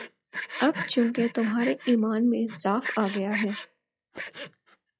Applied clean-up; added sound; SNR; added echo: classical method log-MMSE.